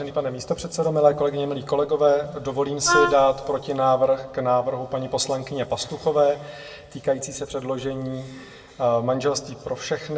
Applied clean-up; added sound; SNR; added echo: none; Wind instrument, woodwind instrument; 1 dB; reverberation time 1.4 s.